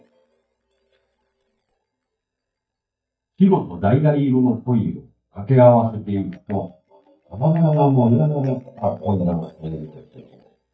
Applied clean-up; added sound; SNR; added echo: neural mask model DeepFilterNet 3.